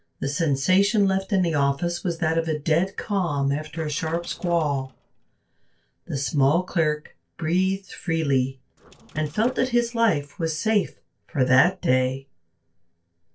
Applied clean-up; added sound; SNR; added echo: neural separator model SepFormer DNS4.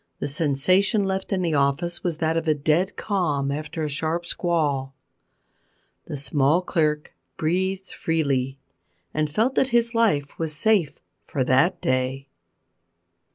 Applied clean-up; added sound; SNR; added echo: none; none; none; none.